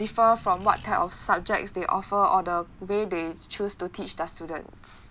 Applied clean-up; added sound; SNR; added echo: none; Accelerating, revving, vroom; 20 dB; none.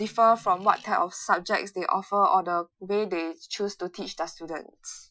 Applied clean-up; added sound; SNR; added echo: classical method Wiener filter.